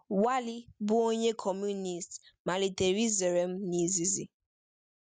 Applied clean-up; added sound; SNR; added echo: none; none; none; none.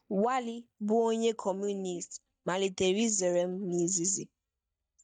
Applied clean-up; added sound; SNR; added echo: neural mask model DeepFilterNet 3.